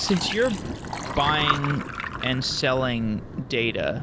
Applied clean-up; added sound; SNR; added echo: none; Thunder + Liquid; 6 dB; none.